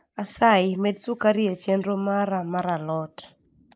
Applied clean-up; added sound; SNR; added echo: neural mask model Resemble Enhance denoiser.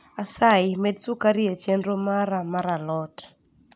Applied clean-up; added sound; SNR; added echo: none; none; none; none.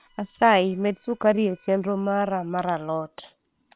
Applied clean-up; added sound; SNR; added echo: neural separator model SepFormer WHAM!.